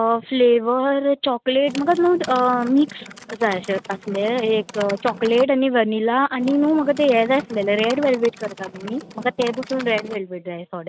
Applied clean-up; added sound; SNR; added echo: neural mask model RNNoise.